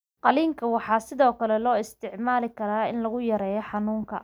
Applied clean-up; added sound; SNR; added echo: none; none; none; none.